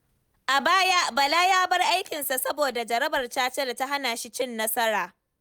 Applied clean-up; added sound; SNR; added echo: none; none; none; none.